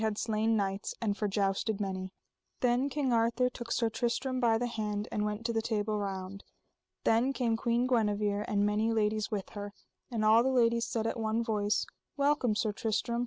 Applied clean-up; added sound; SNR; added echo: none; none; none; none.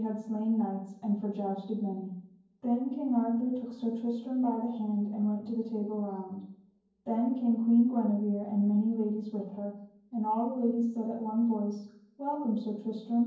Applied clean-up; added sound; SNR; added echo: none; none; none; reverberation time 0.9 s.